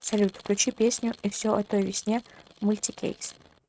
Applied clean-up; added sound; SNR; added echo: neural mask model RNNoise.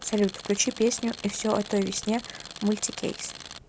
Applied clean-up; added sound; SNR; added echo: none; Tools; 14 dB; none.